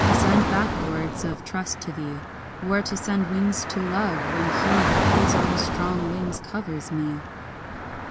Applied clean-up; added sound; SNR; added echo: none; Traffic noise, roadway noise / Car; -1 dB; none.